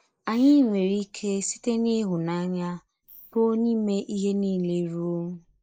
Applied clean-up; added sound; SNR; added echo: neural mask model Resemble Enhance denoiser.